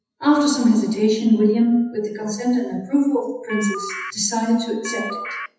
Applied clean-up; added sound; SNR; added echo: classical method WPE with log-MMSE.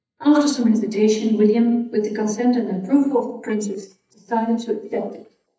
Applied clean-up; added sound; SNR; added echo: neural mask model DeepFilterNet 3.